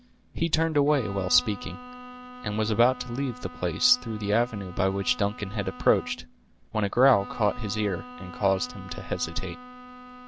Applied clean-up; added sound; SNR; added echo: none; Bowed string instrument; 16 dB; none.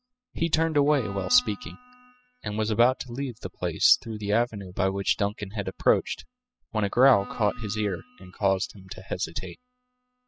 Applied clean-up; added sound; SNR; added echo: classical method spectral subtraction.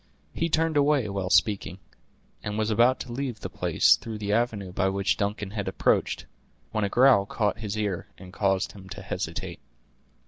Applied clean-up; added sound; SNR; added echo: none; none; none; none.